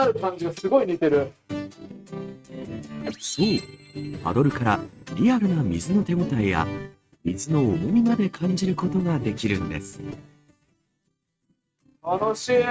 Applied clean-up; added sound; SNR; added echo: neural mask model RNNoise.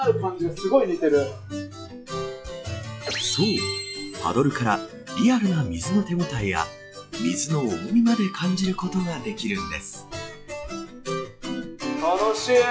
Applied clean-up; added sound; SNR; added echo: classical method log-MMSE.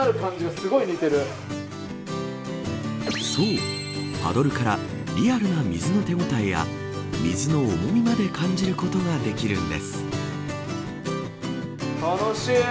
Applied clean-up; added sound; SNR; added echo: none; none; none; none.